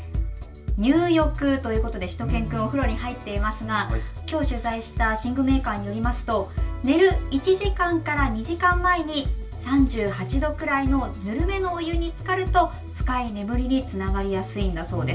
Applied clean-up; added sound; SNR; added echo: none; none; none; reverberation time 0.2 s.